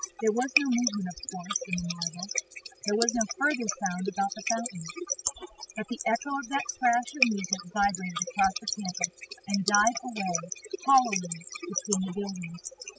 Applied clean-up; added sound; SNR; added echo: classical method spectral subtraction.